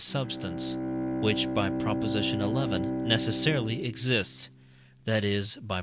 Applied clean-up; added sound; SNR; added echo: none; Bowed string instrument; 2 dB; none.